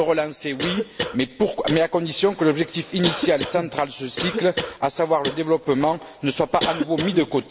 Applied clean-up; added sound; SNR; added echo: none; Cough; 9 dB; none.